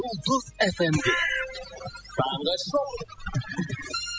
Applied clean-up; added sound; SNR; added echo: classical method spectral subtraction.